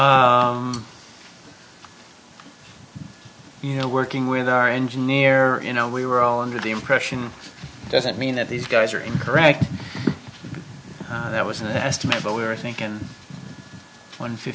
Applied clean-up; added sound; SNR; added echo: none; none; none; none.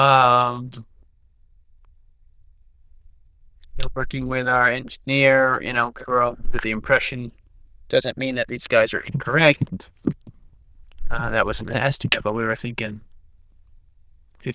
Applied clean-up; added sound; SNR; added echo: neural diffusion model UNIVERSE++.